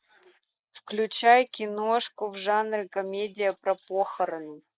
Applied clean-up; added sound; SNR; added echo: neural mask model Resemble Enhance denoiser.